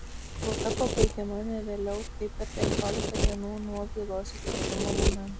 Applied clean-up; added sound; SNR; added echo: none; Domestic sounds, home sounds; -3 dB; none.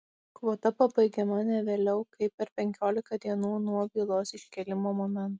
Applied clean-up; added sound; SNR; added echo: none; none; none; none.